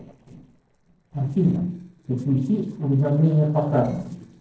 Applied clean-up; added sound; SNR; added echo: neural separator model SepFormer DNS4.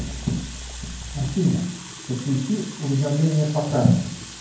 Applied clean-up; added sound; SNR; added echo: none; Water tap, faucet; 15 dB; reverberation time 0.9 s.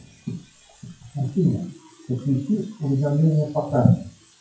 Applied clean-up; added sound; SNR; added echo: classical method WPE with log-MMSE.